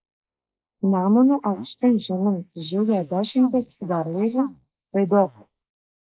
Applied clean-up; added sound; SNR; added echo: neural mask model Resemble Enhance denoiser.